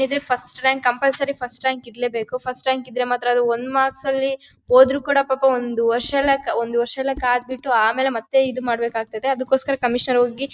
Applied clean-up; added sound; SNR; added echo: neural mask model DeepFilterNet 3.